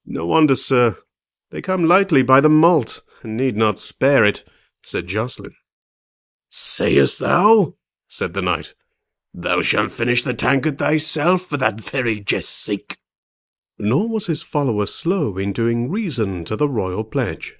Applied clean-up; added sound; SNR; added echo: neural mask model Resemble Enhance denoiser.